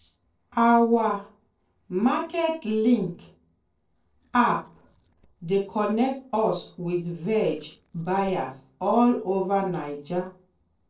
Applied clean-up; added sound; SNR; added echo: neural separator model SepFormer DNS4.